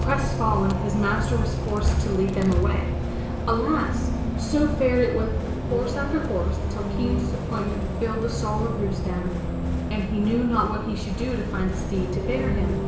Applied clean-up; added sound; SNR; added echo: none; Bus; -1 dB; reverberation time 0.7 s.